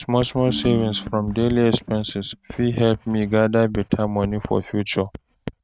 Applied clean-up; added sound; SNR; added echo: neural mask model RNNoise.